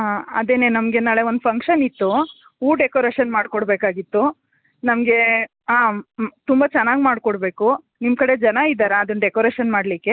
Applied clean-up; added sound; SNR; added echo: none; none; none; none.